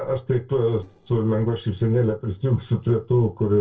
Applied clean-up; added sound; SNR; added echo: neural separator model SepFormer DNS4.